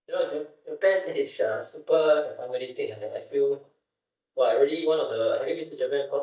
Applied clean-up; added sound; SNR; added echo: neural mask model DeepFilterNet 3.